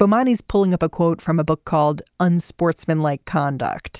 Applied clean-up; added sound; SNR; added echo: none; none; none; none.